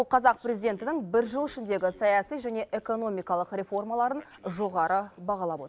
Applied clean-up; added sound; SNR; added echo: none; none; none; none.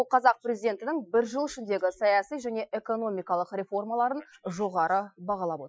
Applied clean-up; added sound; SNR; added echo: classical method Wiener filter.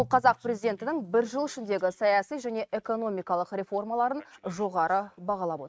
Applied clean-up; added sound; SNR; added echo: neural mask model RNNoise.